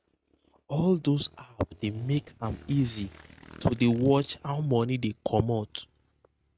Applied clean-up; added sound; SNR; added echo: neural mask model RNNoise.